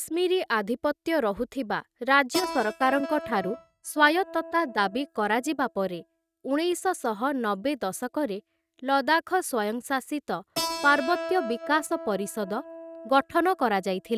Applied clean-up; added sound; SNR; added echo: neural mask model RNNoise.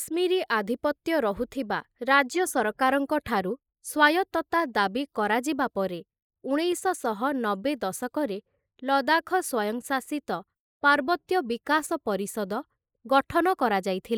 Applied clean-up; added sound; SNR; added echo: neural mask model Resemble Enhance denoiser.